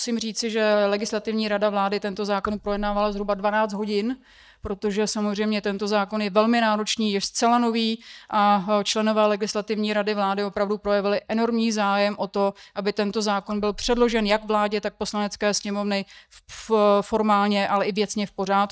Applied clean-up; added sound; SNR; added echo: neural mask model DeepFilterNet 3.